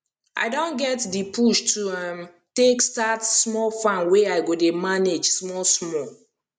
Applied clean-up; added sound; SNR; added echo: none; none; none; none.